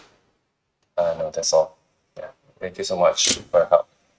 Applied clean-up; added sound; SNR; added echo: neural mask model RNNoise.